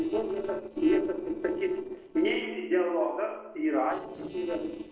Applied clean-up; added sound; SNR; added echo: neural separator model SepFormer DNS4.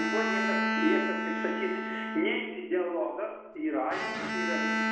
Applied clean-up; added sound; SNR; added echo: none; Bowed string instrument; 0 dB; reverberation time 0.9 s.